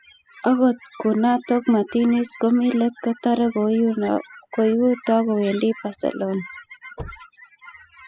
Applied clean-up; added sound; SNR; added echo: classical method spectral subtraction.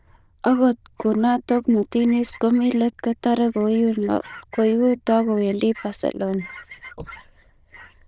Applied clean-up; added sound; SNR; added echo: neural diffusion model UNIVERSE++.